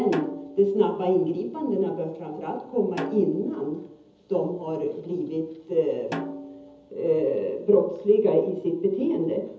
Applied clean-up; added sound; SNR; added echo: none; Snare drum; 15 dB; reverberation time 0.7 s.